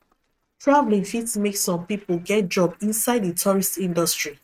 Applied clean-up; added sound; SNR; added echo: neural mask model RNNoise.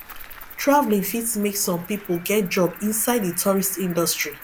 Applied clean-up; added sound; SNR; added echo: none; Cricket; 18 dB; none.